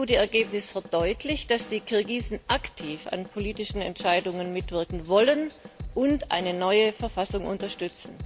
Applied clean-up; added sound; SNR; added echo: none; Drum / Drum kit; 14 dB; none.